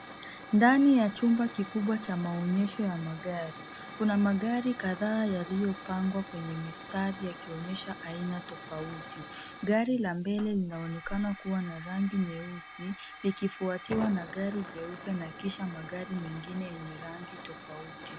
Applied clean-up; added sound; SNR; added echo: none; Hiss / Fire; 13 dB; none.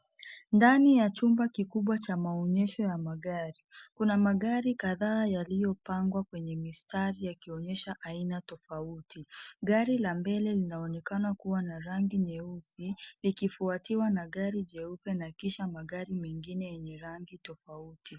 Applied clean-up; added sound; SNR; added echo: none; none; none; none.